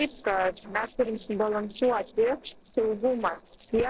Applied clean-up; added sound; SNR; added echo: neural separator model SepFormer DNS4.